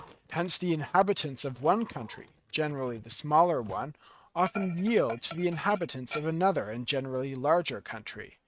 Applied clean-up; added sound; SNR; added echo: neural mask model RNNoise.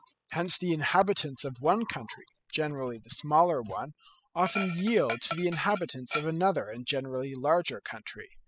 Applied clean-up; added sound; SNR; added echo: classical method spectral subtraction.